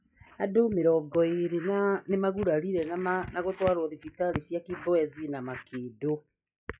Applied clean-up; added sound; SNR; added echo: classical method log-MMSE.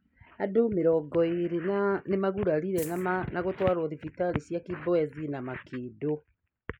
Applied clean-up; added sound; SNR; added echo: none; Rattle (instrument); 15 dB; none.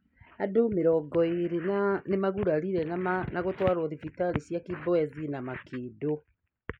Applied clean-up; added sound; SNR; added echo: none; none; none; none.